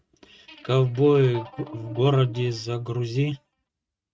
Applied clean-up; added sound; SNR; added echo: neural mask model RNNoise.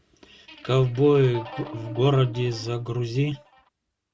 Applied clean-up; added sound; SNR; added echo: none; Guitar; 18 dB; none.